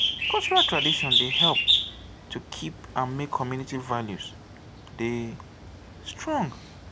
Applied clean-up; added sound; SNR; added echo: none; Bird; -2 dB; none.